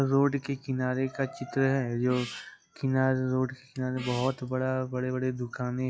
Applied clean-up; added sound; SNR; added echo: classical method log-MMSE.